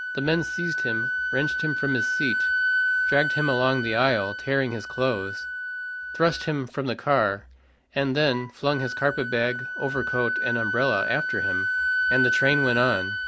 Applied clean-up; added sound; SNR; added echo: none; Wind instrument, woodwind instrument; 1 dB; none.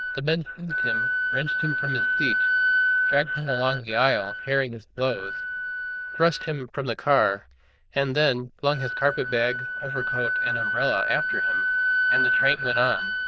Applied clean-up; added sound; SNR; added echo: neural diffusion model UNIVERSE++.